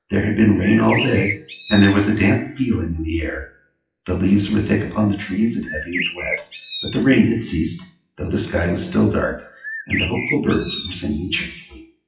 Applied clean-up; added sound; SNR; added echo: classical method WPE with log-MMSE.